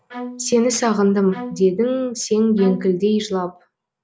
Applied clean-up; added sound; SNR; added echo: none; Bowed string instrument; 17 dB; none.